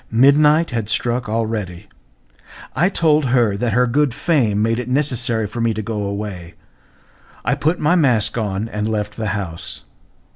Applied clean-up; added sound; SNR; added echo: none; none; none; none.